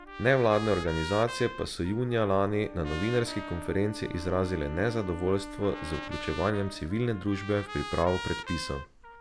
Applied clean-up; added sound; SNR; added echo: none; Trumpet + Wind instrument, woodwind instrument; 11 dB; none.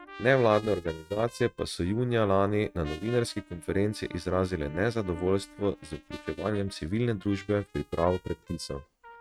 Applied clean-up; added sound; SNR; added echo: neural mask model RNNoise.